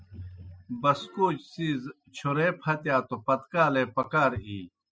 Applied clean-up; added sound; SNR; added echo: classical method spectral subtraction.